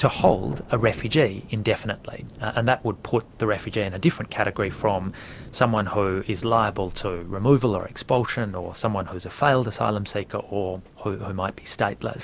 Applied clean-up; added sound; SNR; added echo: none; Thunder / Rain; 18 dB; none.